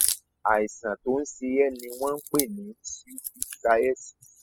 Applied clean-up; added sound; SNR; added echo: classical method spectral subtraction.